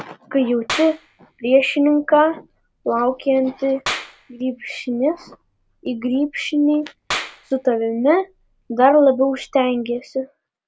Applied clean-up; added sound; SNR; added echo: none; Clapping; 15 dB; none.